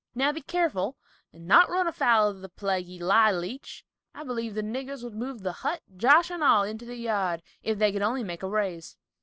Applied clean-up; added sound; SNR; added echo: none; none; none; none.